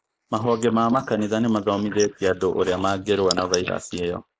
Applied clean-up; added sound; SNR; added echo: neural mask model Resemble Enhance denoiser.